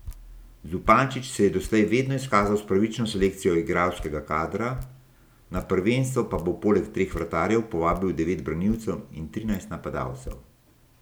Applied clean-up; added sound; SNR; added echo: none; Drip; 17 dB; none.